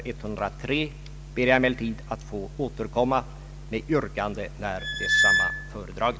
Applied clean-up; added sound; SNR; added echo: none; Squeak; -4 dB; none.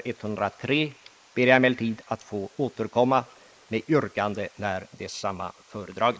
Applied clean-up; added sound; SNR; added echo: neural mask model Resemble Enhance denoiser.